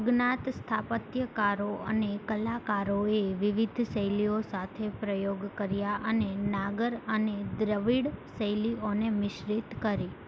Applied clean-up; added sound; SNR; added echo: none; none; none; none.